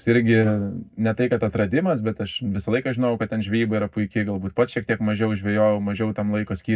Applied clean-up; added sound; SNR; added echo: neural mask model DeepFilterNet 3.